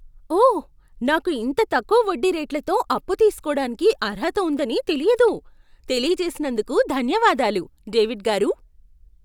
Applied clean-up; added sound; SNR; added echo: none; none; none; none.